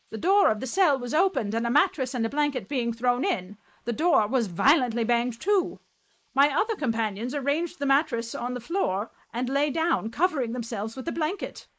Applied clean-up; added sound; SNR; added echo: neural mask model Resemble Enhance denoiser.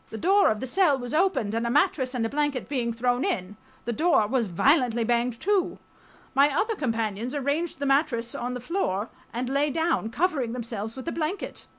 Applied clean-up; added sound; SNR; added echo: none; none; none; none.